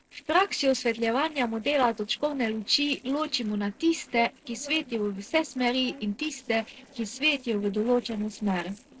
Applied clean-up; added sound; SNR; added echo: neural separator model SepFormer DNS4.